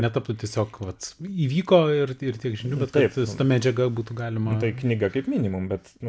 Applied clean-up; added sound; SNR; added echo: none; none; none; none.